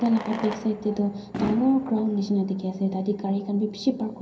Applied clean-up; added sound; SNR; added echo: none; Fireworks; 13 dB; reverberation time 0.3 s.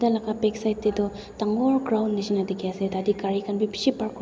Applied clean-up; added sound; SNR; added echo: none; none; none; none.